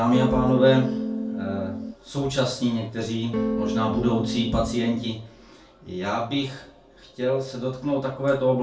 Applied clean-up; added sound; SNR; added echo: none; Electric guitar / Strum; 2 dB; reverberation time 0.3 s.